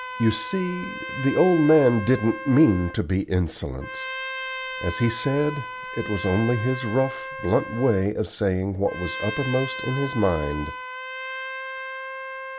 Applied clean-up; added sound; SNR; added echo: none; Trumpet; 10 dB; none.